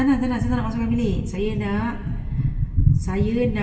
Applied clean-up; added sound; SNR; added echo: none; none; none; reverberation time 1.8 s.